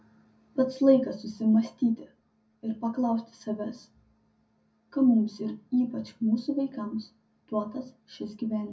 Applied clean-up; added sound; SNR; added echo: none; none; none; reverberation time 0.4 s.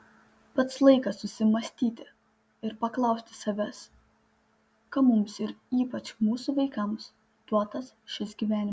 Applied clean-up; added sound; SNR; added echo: none; none; none; none.